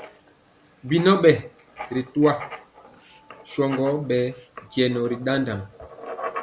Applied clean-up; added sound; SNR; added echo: none; Writing; 15 dB; none.